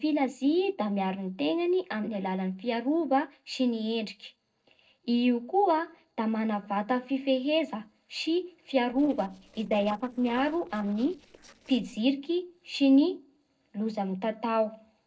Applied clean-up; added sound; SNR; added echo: neural separator model SepFormer DNS4.